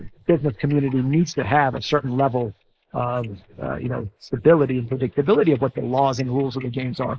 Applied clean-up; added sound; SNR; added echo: neural mask model Resemble Enhance denoiser.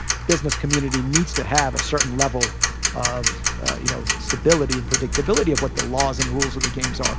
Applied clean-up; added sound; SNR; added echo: none; Tick-tock; 0 dB; none.